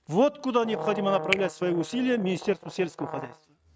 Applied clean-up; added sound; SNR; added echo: neural mask model RNNoise.